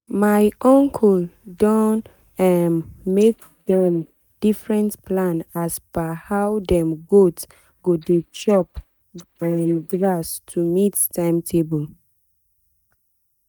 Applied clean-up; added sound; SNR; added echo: neural mask model DeepFilterNet 3.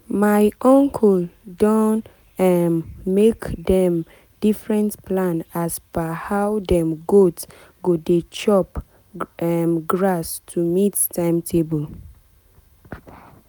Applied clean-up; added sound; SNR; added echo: none; none; none; none.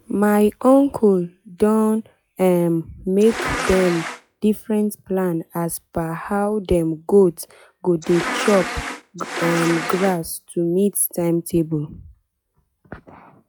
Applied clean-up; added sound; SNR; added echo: classical method log-MMSE.